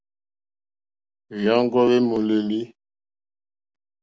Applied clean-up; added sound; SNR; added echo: none; none; none; none.